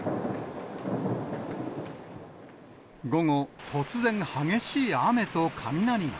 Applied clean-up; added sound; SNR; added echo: none; none; none; none.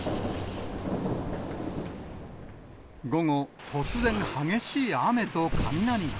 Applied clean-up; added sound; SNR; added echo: none; Explosion; 7 dB; none.